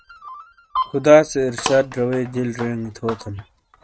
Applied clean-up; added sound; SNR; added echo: neural mask model RNNoise.